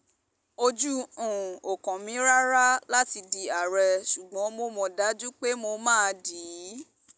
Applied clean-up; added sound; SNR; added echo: none; none; none; none.